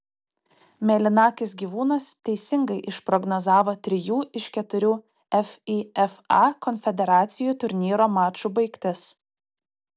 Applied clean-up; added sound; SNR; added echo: none; none; none; none.